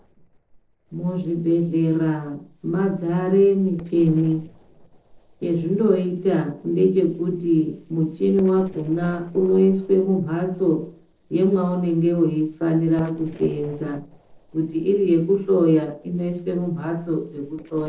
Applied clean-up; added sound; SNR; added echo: neural separator model SepFormer DNS4.